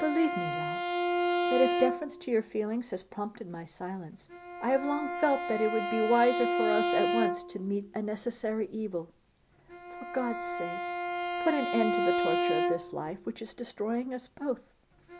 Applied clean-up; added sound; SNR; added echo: none; Bowed string instrument; 1 dB; none.